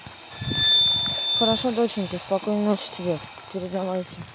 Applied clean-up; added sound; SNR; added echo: none; Glass; -3 dB; none.